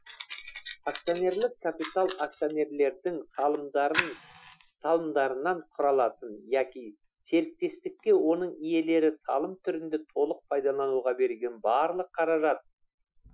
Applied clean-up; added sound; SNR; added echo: classical method Wiener filter.